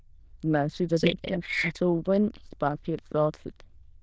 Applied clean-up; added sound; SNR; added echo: neural diffusion model UNIVERSE++.